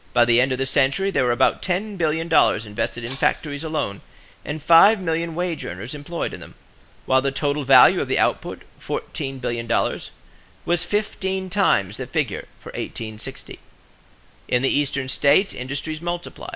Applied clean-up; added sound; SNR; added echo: none; Shatter; 14 dB; none.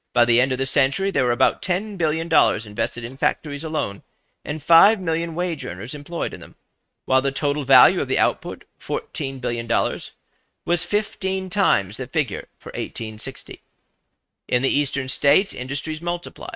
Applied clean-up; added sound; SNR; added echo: neural mask model RNNoise.